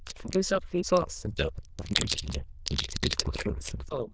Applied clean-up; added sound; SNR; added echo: neural diffusion model UNIVERSE++.